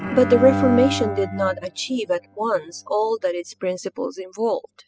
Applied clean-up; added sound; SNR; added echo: classical method spectral subtraction.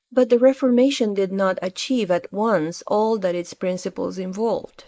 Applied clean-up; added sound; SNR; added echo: neural mask model Resemble Enhance denoiser.